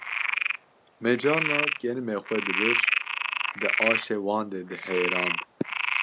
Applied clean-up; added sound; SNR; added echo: none; Frog; -1 dB; none.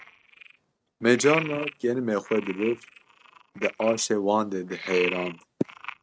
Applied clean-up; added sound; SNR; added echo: neural mask model RNNoise.